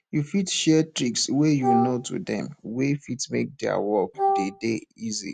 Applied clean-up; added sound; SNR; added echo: none; Wind instrument, woodwind instrument; 1 dB; none.